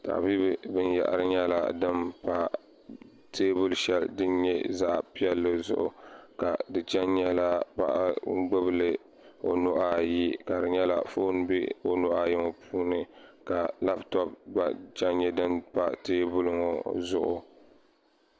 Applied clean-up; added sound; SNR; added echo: none; none; none; none.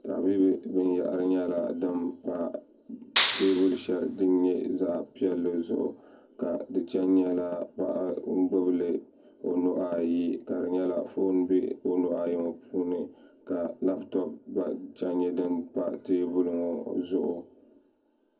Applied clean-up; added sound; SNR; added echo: none; Clapping; -1 dB; reverberation time 0.4 s.